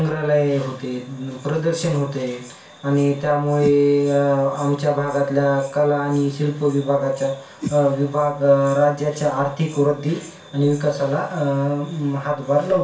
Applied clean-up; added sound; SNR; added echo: none; Whoosh, swoosh, swish; 9 dB; reverberation time 0.4 s.